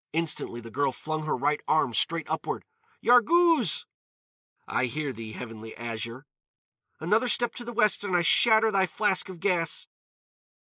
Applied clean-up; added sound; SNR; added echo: neural mask model Resemble Enhance denoiser.